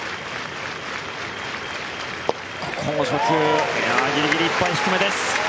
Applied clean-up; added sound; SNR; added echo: none; none; none; none.